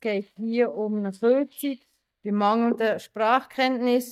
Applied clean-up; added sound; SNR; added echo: neural mask model DeepFilterNet 3.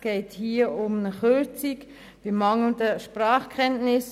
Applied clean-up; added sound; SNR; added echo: none; none; none; none.